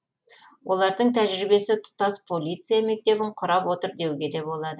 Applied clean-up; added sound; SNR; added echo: none; none; none; none.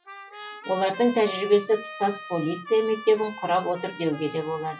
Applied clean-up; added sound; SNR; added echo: classical method WPE with log-MMSE.